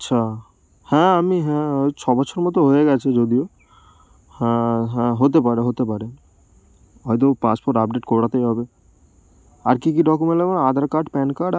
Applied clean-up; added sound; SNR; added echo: none; none; none; none.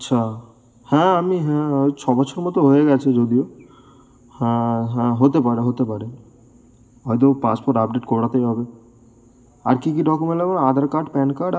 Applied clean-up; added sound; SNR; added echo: none; none; none; reverberation time 1.2 s.